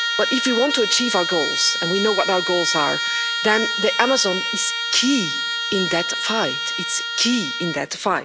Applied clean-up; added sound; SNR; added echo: none; Trumpet; 2 dB; none.